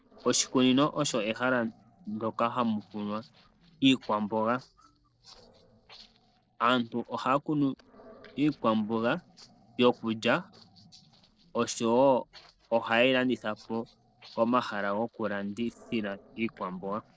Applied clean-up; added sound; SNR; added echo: neural separator model SepFormer DNS4.